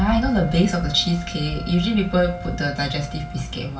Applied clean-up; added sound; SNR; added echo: none; Wind instrument, woodwind instrument; 17 dB; reverberation time 0.2 s.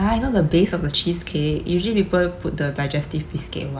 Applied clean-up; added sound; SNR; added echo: none; none; none; none.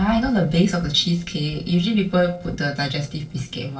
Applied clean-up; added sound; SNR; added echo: neural separator model SepFormer DNS4.